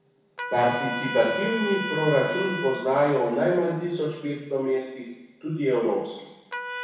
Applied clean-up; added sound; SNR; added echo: none; Trumpet; 10 dB; reverberation time 1.0 s.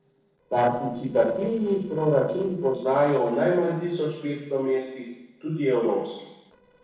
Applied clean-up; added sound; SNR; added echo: neural separator model SepFormer DNS4.